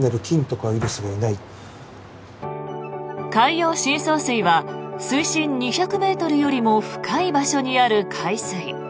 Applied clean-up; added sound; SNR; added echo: none; none; none; none.